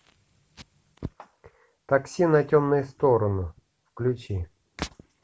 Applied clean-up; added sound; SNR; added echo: none; none; none; none.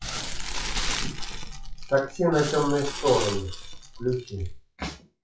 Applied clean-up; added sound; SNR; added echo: classical method WPE with log-MMSE.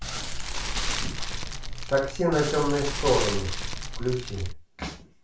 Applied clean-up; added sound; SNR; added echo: none; Fire; 1 dB; reverberation time 0.3 s.